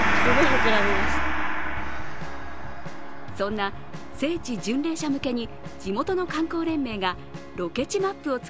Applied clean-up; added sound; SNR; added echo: none; Gong; -3 dB; none.